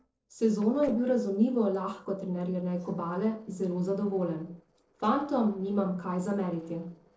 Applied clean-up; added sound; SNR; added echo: neural separator model SepFormer DNS4.